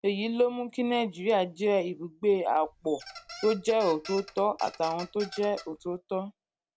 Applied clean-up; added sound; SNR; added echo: none; Squeak; 16 dB; none.